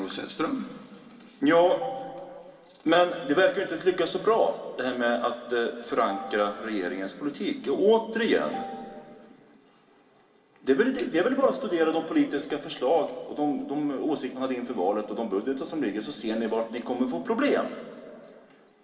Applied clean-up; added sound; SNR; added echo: none; Marimba, xylophone; 17 dB; reverberation time 2.3 s.